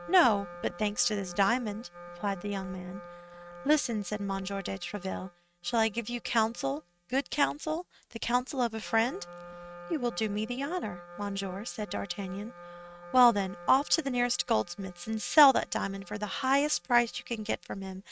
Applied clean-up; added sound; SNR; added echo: neural mask model RNNoise.